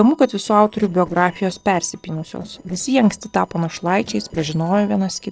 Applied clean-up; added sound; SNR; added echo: neural separator model SepFormer DNS4.